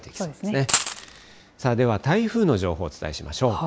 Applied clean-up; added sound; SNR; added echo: none; Coin (dropping); 2 dB; none.